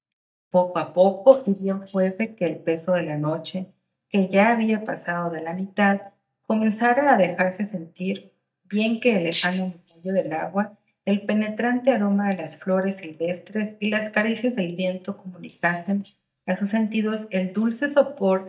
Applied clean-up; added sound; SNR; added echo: neural mask model DeepFilterNet 3.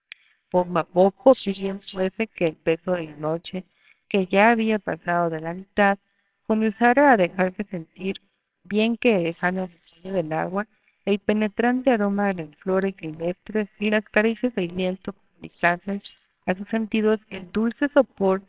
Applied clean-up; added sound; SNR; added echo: neural separator model SepFormer WHAMR!.